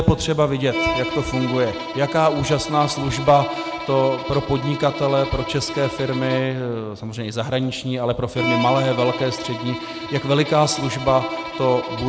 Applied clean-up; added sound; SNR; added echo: none; Bowed string instrument; 8 dB; none.